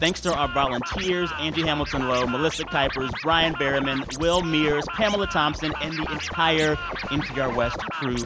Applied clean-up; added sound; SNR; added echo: none; Scratching (performance technique); 7 dB; none.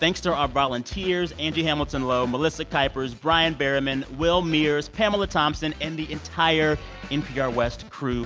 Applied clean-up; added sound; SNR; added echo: none; none; none; none.